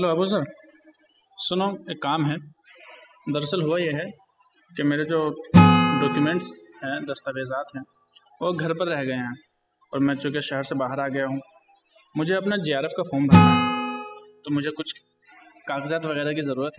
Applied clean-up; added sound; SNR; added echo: classical method spectral subtraction.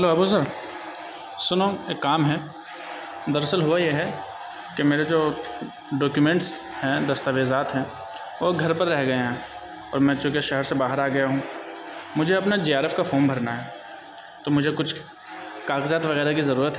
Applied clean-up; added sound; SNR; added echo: none; none; none; none.